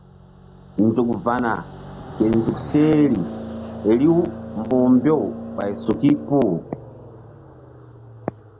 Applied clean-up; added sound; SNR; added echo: none; Car passing by; 13 dB; none.